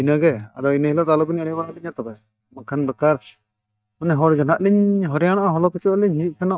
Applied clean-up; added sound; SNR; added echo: neural mask model DeepFilterNet 3.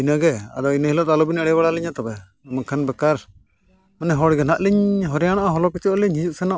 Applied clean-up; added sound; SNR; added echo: none; none; none; none.